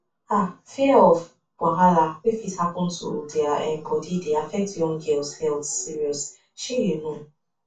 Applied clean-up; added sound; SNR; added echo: none; none; none; reverberation time 0.2 s.